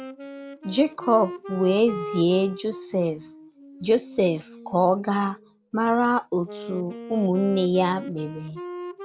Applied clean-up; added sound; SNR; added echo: none; Wind instrument, woodwind instrument; 14 dB; none.